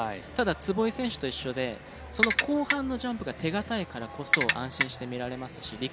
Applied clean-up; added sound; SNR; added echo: none; Ratchet, pawl; -4 dB; none.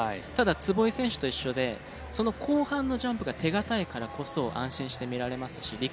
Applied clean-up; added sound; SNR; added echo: none; none; none; none.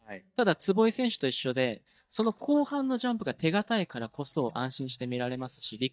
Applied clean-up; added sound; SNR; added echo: neural mask model DeepFilterNet 3.